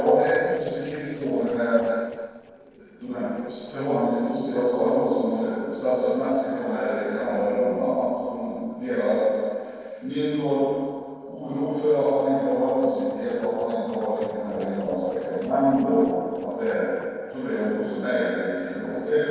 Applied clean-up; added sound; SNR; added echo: neural separator model SepFormer DNS4.